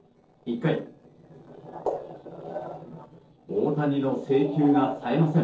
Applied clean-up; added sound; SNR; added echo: neural separator model SepFormer DNS4.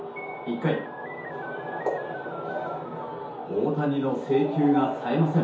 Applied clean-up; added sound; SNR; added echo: none; Keyboard (musical); 16 dB; reverberation time 0.6 s.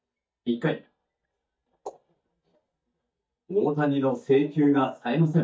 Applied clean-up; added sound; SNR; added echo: neural mask model DeepFilterNet 3.